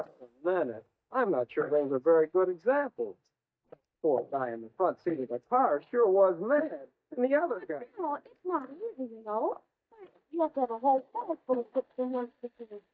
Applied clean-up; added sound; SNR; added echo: neural mask model DeepFilterNet 3.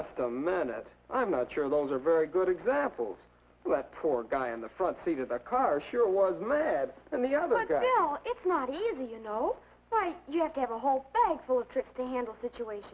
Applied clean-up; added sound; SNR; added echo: none; none; none; none.